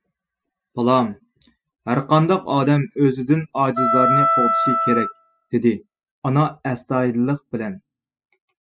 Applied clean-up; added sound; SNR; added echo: classical method spectral subtraction.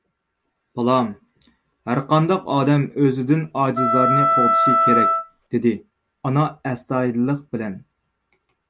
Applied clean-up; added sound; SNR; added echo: none; Wind instrument, woodwind instrument; -3 dB; none.